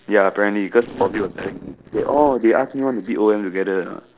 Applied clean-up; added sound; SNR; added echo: neural separator model SepFormer DNS4.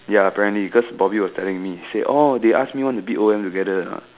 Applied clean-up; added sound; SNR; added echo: none; none; none; none.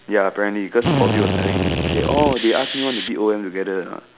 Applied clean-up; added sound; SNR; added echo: none; Drill; 1 dB; none.